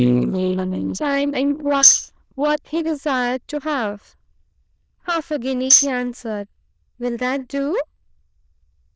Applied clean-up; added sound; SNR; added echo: neural diffusion model UNIVERSE++.